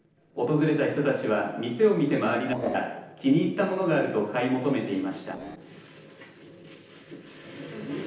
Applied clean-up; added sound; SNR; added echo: neural separator model SepFormer DNS4.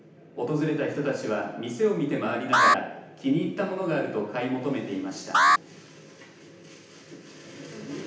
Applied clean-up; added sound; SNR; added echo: none; Alarm; -3 dB; reverberation time 0.9 s.